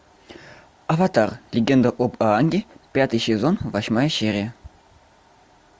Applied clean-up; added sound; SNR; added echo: none; none; none; none.